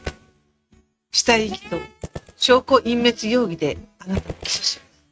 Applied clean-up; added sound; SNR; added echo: neural mask model RNNoise.